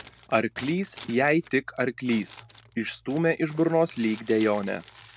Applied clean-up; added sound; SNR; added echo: none; Crumpling, crinkling; 19 dB; none.